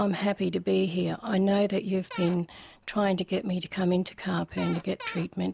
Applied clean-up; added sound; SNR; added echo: none; Cupboard open or close / Door; 13 dB; none.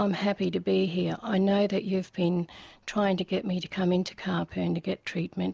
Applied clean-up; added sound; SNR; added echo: none; none; none; none.